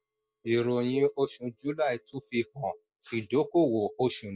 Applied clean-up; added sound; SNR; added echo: neural mask model DeepFilterNet 3.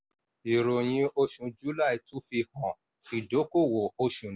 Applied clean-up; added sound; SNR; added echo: none; none; none; none.